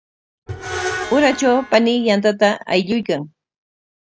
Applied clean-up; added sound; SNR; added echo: none; Screech; 11 dB; none.